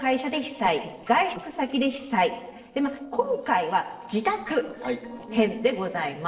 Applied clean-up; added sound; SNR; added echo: neural separator model SepFormer DNS4.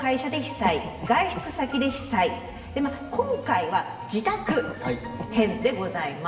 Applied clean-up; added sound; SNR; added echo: none; Cough; 12 dB; reverberation time 1.7 s.